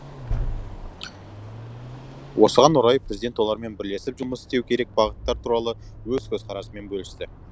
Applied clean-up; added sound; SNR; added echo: none; Accelerating, revving, vroom; 11 dB; none.